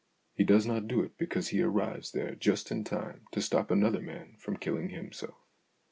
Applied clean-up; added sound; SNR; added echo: none; none; none; none.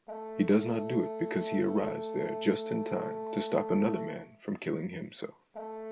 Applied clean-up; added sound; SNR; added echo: none; Brass instrument; 7 dB; none.